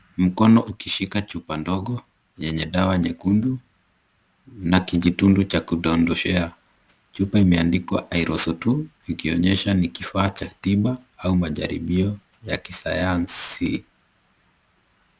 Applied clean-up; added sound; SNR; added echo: none; none; none; none.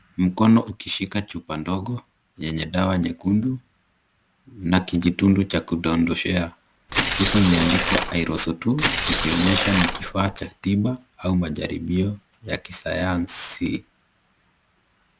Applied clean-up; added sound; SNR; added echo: none; Tearing; -2 dB; none.